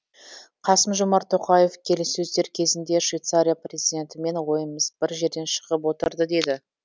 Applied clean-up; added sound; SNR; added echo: none; none; none; none.